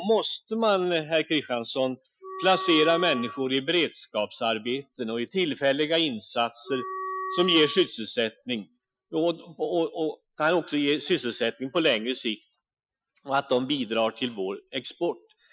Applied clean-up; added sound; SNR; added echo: classical method Wiener filter.